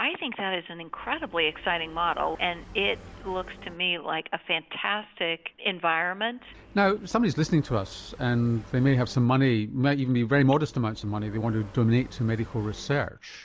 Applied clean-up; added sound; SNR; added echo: none; Motorcycle; 19 dB; none.